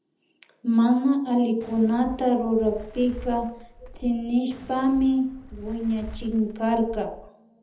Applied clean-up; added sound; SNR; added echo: none; Fireworks; 17 dB; reverberation time 0.9 s.